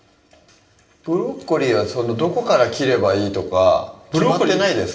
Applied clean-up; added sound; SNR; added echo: none; none; none; reverberation time 0.9 s.